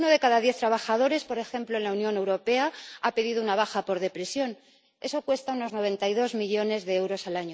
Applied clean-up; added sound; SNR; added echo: none; none; none; none.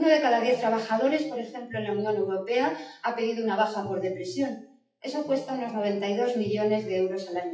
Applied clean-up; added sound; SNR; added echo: classical method WPE with log-MMSE.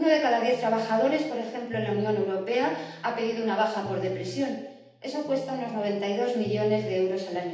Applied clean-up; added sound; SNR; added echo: none; Electric guitar; 17 dB; reverberation time 0.8 s.